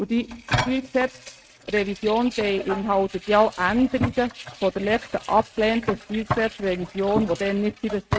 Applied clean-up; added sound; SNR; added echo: neural mask model RNNoise.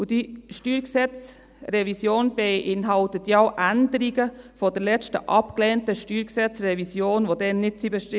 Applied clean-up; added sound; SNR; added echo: none; none; none; none.